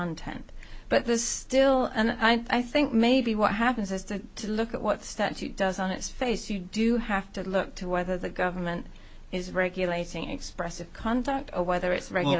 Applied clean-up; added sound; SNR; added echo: none; none; none; none.